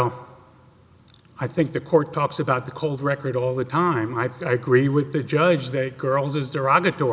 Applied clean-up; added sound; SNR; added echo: none; none; none; none.